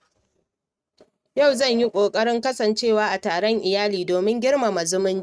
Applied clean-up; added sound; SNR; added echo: neural mask model RNNoise.